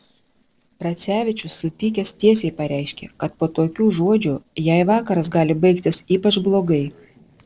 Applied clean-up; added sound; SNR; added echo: neural separator model SepFormer DNS4.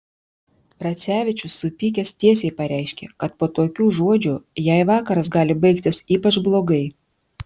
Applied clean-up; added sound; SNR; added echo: none; none; none; none.